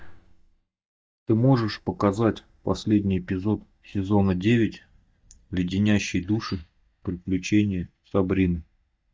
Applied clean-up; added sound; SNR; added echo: neural mask model DeepFilterNet 3.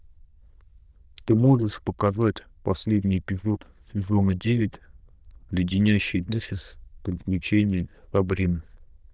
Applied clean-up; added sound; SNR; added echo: neural diffusion model UNIVERSE++.